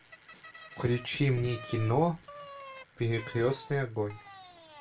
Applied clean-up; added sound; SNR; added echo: none; Bicycle; 17 dB; reverberation time 0.2 s.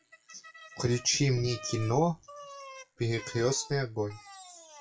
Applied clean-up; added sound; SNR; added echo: classical method WPE with log-MMSE.